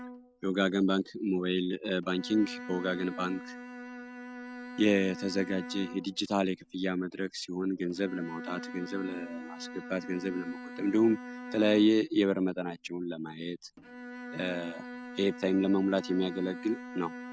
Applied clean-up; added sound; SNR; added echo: none; Bowed string instrument; 13 dB; none.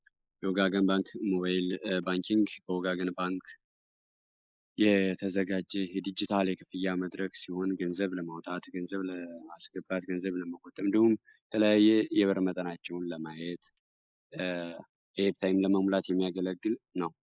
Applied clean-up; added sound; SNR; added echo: neural mask model Resemble Enhance denoiser.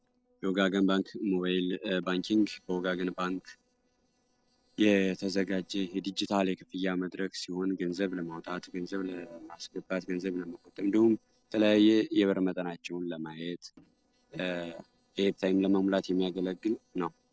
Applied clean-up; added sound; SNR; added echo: neural separator model SepFormer DNS4.